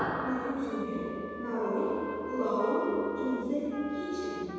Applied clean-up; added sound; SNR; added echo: none; Trumpet; 11 dB; reverberation time 2.1 s.